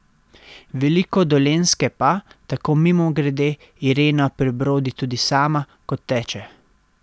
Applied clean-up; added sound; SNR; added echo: none; none; none; none.